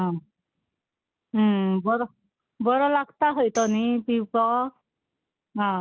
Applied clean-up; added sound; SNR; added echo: none; Tambourine; 20 dB; none.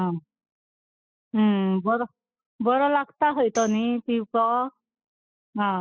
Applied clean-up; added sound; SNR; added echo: classical method spectral subtraction.